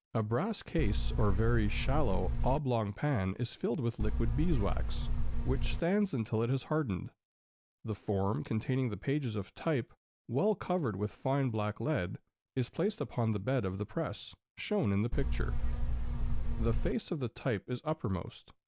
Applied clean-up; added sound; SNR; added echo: none; Buzz; -4 dB; none.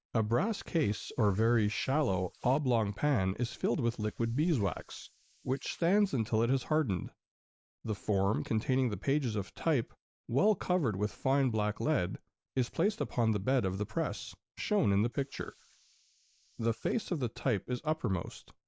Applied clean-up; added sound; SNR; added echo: neural mask model Resemble Enhance denoiser.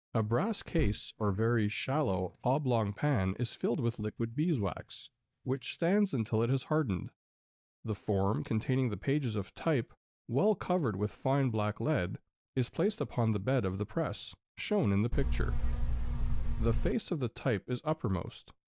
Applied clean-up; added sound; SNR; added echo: neural mask model DeepFilterNet 3.